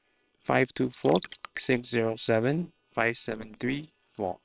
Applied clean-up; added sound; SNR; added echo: neural separator model SepFormer WHAM!.